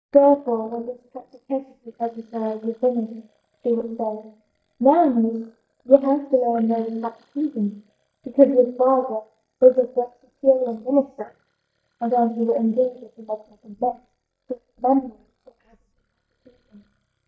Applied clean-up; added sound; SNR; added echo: neural mask model DeepFilterNet 3.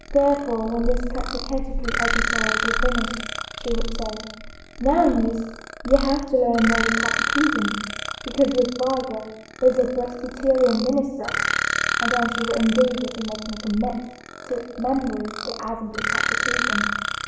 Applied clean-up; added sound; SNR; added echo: none; Burping, eructation; 5 dB; reverberation time 0.6 s.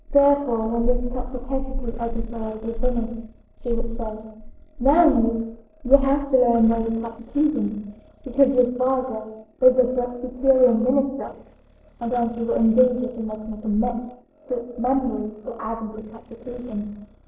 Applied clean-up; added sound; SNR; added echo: neural separator model SepFormer DNS4.